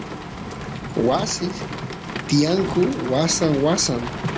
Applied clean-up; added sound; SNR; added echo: none; Rain; 7 dB; none.